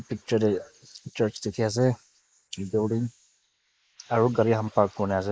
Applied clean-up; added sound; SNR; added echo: neural mask model Resemble Enhance denoiser.